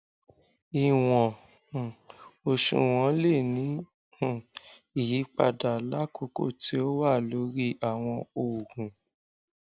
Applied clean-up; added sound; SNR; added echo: none; none; none; none.